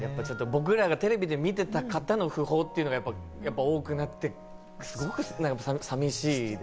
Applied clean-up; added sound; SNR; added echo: none; Wind instrument, woodwind instrument; 18 dB; none.